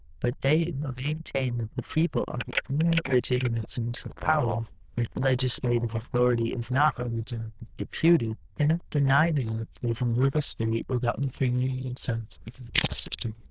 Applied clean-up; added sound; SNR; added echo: neural diffusion model UNIVERSE++.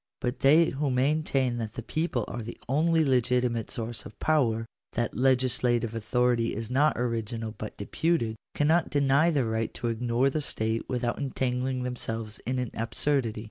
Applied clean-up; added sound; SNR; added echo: none; none; none; none.